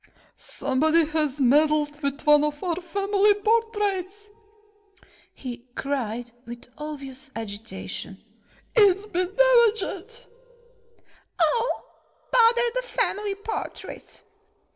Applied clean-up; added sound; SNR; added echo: neural separator model SepFormer DNS4.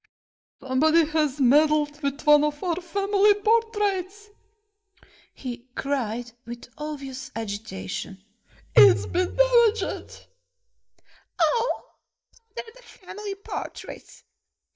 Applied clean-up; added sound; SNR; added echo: neural mask model DeepFilterNet 3.